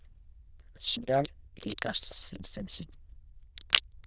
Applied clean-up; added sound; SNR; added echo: neural diffusion model UNIVERSE++.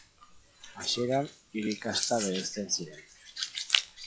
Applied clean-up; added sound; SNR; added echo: classical method log-MMSE.